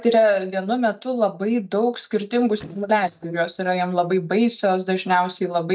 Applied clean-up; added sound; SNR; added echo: neural mask model DeepFilterNet 3.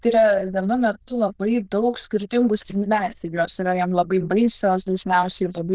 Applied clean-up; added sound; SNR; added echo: neural diffusion model UNIVERSE++.